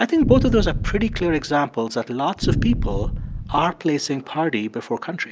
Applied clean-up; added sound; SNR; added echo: none; Boom; 3 dB; none.